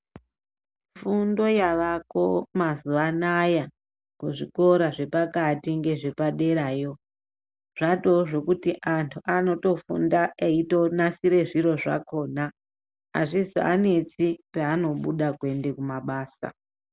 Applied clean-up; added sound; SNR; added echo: none; none; none; none.